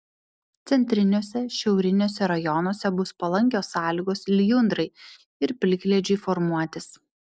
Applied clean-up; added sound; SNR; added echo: none; none; none; none.